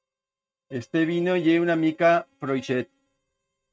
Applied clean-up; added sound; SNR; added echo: neural mask model RNNoise.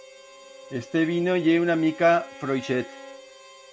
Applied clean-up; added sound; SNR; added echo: none; Bowed string instrument + Harmonica; 19 dB; none.